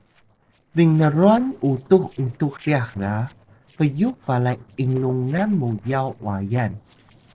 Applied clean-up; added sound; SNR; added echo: neural separator model SepFormer DNS4.